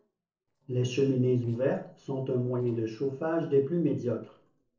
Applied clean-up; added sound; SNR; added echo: neural separator model SepFormer DNS4.